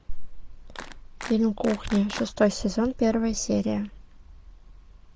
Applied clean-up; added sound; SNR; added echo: none; Clapping; 15 dB; none.